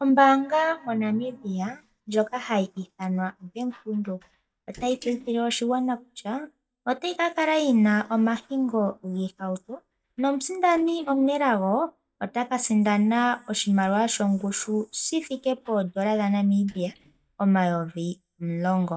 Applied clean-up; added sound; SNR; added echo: neural mask model DeepFilterNet 3.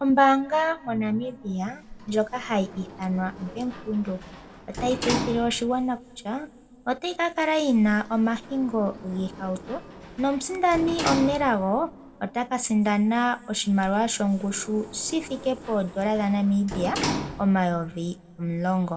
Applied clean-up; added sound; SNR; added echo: none; Sliding door; 12 dB; reverberation time 1.1 s.